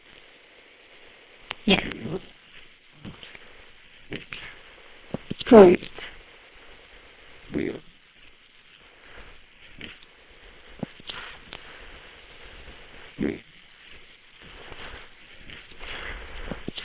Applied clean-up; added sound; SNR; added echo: neural separator model SepFormer WHAM!.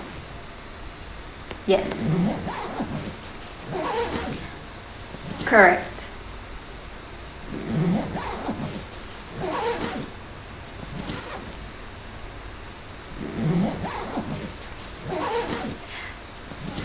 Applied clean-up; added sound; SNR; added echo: none; Zipper (clothing); 1 dB; none.